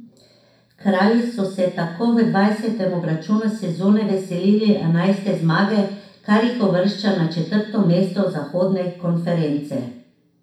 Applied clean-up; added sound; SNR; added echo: none; none; none; reverberation time 0.6 s.